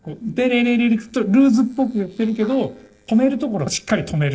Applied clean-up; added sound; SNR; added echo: neural separator model SepFormer DNS4.